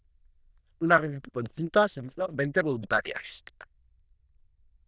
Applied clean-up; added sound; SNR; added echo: neural diffusion model UNIVERSE++.